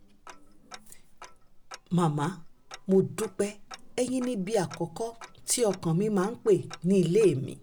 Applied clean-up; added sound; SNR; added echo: none; Tick-tock; 19 dB; none.